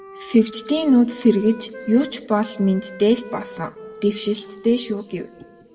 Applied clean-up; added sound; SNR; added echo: none; Wind instrument, woodwind instrument; 19 dB; reverberation time 1.4 s.